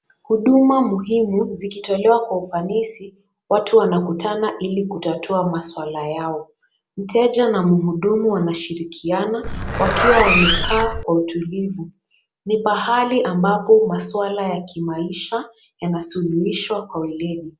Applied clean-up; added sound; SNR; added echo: none; Zipper (clothing); 0 dB; none.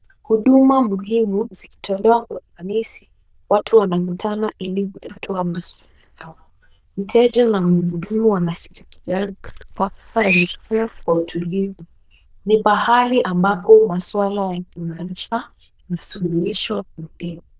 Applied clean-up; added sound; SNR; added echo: neural diffusion model UNIVERSE++.